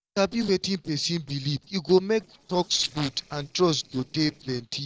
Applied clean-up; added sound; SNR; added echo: neural separator model SepFormer DNS4.